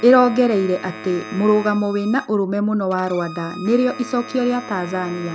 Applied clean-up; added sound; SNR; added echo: none; Wind instrument, woodwind instrument + Bowed string instrument; 16 dB; none.